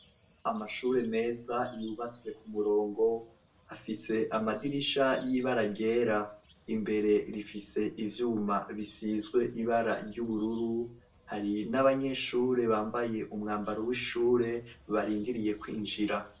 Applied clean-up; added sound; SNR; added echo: none; Bird vocalization, bird call, bird song; 9 dB; reverberation time 0.3 s.